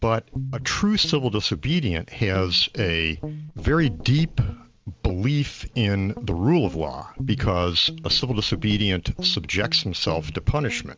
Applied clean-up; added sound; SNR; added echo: none; Guitar + Knock; 13 dB; none.